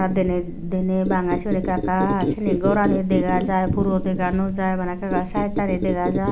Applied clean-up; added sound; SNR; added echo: none; Squeak; 4 dB; none.